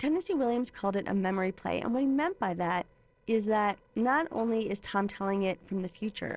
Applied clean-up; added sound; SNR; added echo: neural separator model SepFormer DNS4.